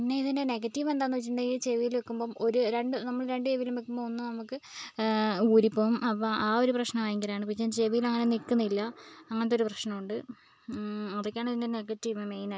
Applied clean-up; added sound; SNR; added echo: none; none; none; none.